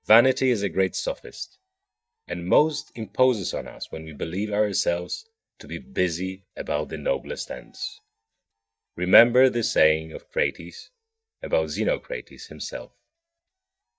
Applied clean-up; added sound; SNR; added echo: neural mask model DeepFilterNet 3.